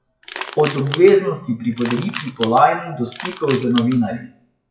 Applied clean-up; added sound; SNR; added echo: classical method WPE with log-MMSE.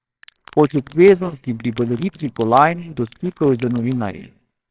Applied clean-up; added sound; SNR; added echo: neural separator model SepFormer WHAMR!.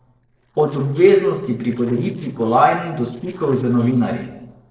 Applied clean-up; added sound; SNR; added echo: neural separator model SepFormer DNS4.